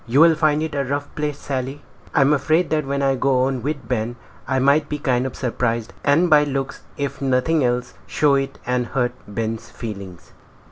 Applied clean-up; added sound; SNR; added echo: none; none; none; none.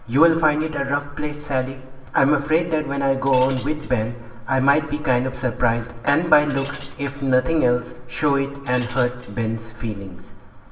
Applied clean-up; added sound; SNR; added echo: none; Shatter; 20 dB; reverberation time 1.1 s.